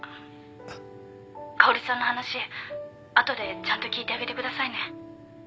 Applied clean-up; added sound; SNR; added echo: none; none; none; none.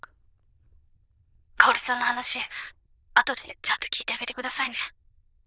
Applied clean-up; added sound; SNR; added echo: neural diffusion model UNIVERSE++.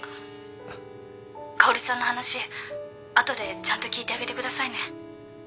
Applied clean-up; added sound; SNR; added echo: none; Bowed string instrument; 18 dB; none.